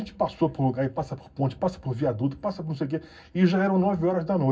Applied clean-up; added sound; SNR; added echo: none; none; none; reverberation time 0.4 s.